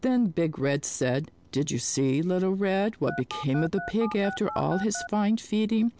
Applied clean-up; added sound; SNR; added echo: none; Telephone; 11 dB; none.